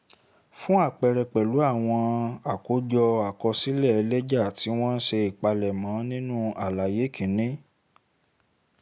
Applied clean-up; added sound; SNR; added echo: none; none; none; none.